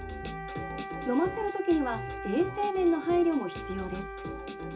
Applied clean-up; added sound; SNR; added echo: none; Wind instrument, woodwind instrument; 10 dB; reverberation time 0.2 s.